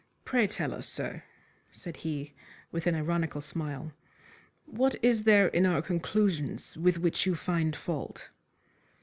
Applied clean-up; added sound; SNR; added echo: none; none; none; none.